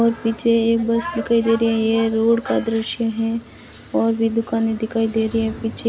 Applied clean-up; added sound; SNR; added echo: none; none; none; none.